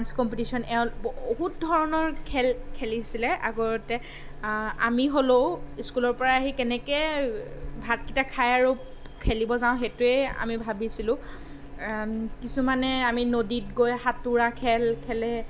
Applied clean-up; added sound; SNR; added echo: none; Buzz; 11 dB; none.